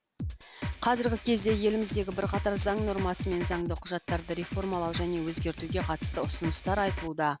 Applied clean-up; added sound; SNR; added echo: none; Drum kit; 5 dB; none.